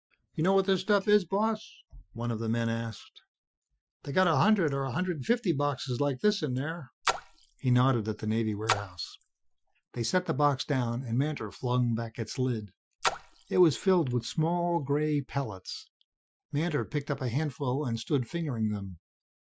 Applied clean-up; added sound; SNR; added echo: classical method Wiener filter.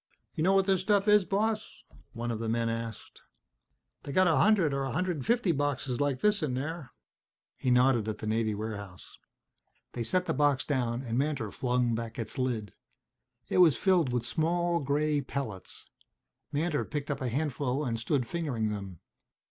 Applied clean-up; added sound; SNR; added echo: none; none; none; none.